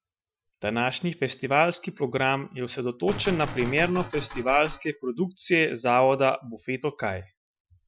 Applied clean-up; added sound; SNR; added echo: classical method Wiener filter.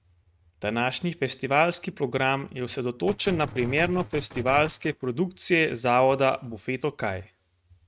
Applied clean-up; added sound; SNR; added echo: neural mask model RNNoise.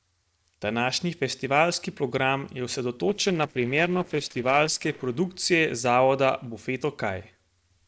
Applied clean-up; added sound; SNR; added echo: neural separator model SepFormer DNS4.